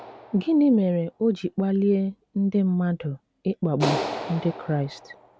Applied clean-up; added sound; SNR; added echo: none; Clapping; 11 dB; none.